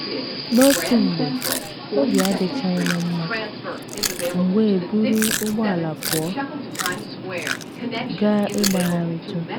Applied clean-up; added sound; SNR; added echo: none; Subway, metro, underground + Chewing, mastication; 4 dB; none.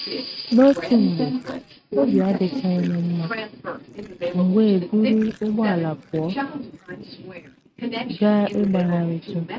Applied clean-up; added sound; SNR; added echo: neural mask model RNNoise.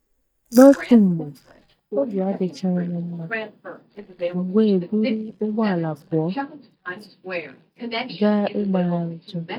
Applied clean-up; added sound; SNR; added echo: neural mask model DeepFilterNet 3.